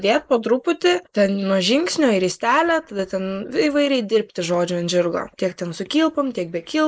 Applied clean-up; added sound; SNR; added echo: neural mask model Resemble Enhance denoiser.